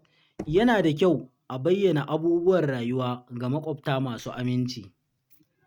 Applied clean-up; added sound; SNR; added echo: neural mask model RNNoise.